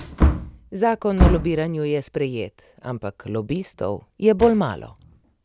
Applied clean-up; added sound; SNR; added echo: none; Wood; 2 dB; none.